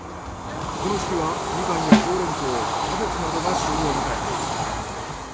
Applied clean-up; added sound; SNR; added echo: none; Train / Bird vocalization, bird call, bird song + Snare drum; -5 dB; none.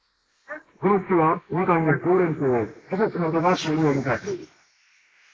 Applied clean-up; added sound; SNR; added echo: neural mask model Resemble Enhance denoiser.